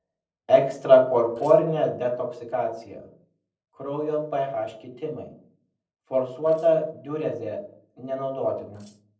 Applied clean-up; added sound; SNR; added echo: neural separator model SepFormer DNS4.